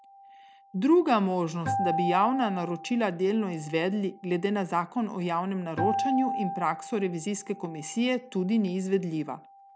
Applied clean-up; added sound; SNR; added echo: none; Acoustic guitar; 8 dB; none.